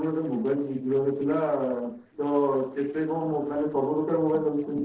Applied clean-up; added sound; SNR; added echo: neural separator model SepFormer DNS4.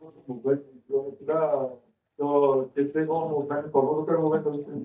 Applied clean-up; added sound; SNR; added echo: neural mask model DeepFilterNet 3.